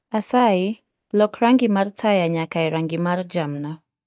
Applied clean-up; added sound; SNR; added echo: neural mask model DeepFilterNet 3.